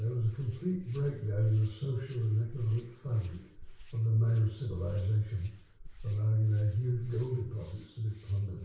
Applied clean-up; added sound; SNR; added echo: none; Hands; 18 dB; reverberation time 0.6 s.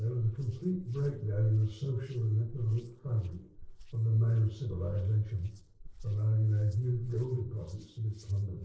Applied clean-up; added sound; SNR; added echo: neural separator model SepFormer DNS4.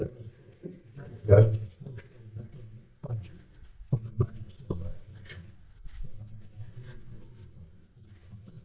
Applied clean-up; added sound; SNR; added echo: neural mask model DeepFilterNet 3.